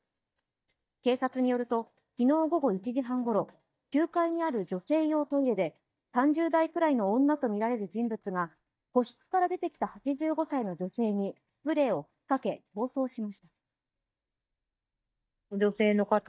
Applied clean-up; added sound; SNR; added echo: neural mask model DeepFilterNet 3.